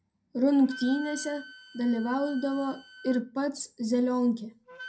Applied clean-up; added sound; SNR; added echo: none; Wind instrument, woodwind instrument; 18 dB; reverberation time 0.2 s.